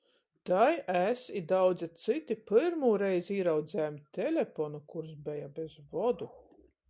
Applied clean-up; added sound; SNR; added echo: none; none; none; none.